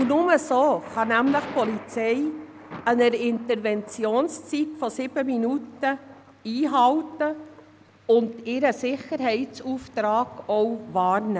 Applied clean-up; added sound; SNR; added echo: none; Thunder; 20 dB; none.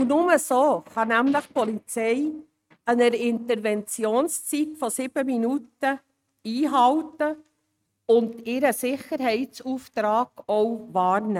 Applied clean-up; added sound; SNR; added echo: neural mask model RNNoise.